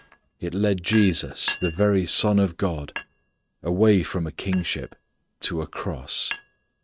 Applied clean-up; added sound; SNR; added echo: neural mask model RNNoise.